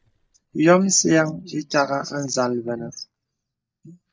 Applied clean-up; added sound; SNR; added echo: neural mask model DeepFilterNet 3.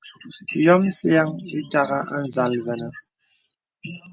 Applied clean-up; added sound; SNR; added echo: none; none; none; none.